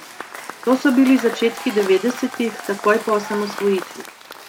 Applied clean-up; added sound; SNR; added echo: none; Applause / Crowd / Cheering; 13 dB; none.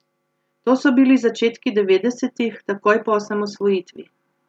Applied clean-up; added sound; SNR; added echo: none; none; none; none.